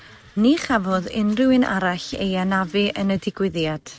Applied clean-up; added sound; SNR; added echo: neural mask model RNNoise.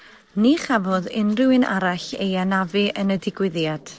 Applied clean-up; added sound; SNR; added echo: neural separator model SepFormer DNS4.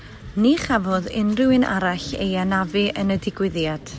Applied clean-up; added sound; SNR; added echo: none; Car; 19 dB; none.